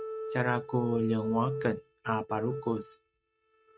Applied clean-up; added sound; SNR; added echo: neural mask model RNNoise.